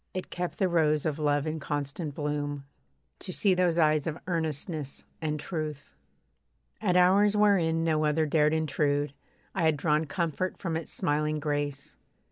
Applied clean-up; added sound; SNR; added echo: none; none; none; none.